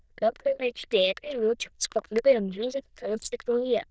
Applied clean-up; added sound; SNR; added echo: neural diffusion model UNIVERSE++.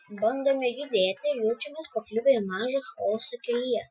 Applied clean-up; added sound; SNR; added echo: classical method Wiener filter.